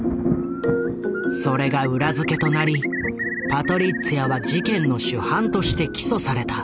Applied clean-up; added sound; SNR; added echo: none; Bird + Thunder; 9 dB; none.